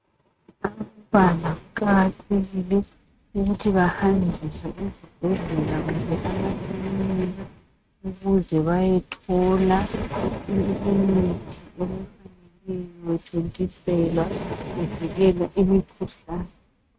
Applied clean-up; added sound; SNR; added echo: neural mask model RNNoise.